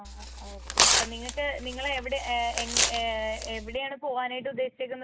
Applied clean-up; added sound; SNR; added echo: none; Tearing; -3 dB; none.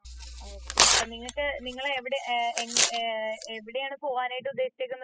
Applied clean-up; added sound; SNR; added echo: classical method spectral subtraction.